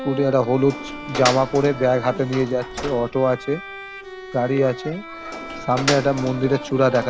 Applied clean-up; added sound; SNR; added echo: none; Door + Bowed string instrument; 10 dB; none.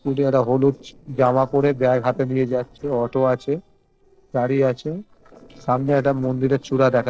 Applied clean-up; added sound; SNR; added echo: neural separator model SepFormer DNS4.